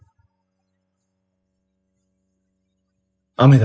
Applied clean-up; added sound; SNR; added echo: classical method spectral subtraction.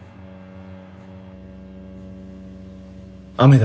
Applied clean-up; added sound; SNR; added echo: none; Bowed string instrument; 19 dB; none.